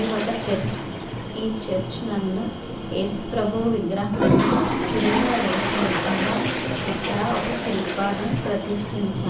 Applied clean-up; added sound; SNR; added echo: none; Toilet flush; 1 dB; reverberation time 0.8 s.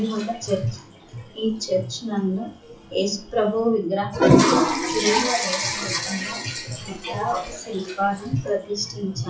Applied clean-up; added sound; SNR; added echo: classical method WPE with log-MMSE.